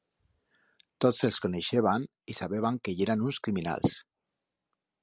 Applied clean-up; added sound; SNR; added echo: none; none; none; none.